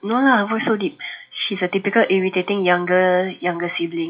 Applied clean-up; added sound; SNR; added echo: classical method WPE with log-MMSE.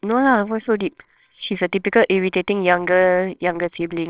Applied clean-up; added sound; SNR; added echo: neural separator model SepFormer WHAMR!.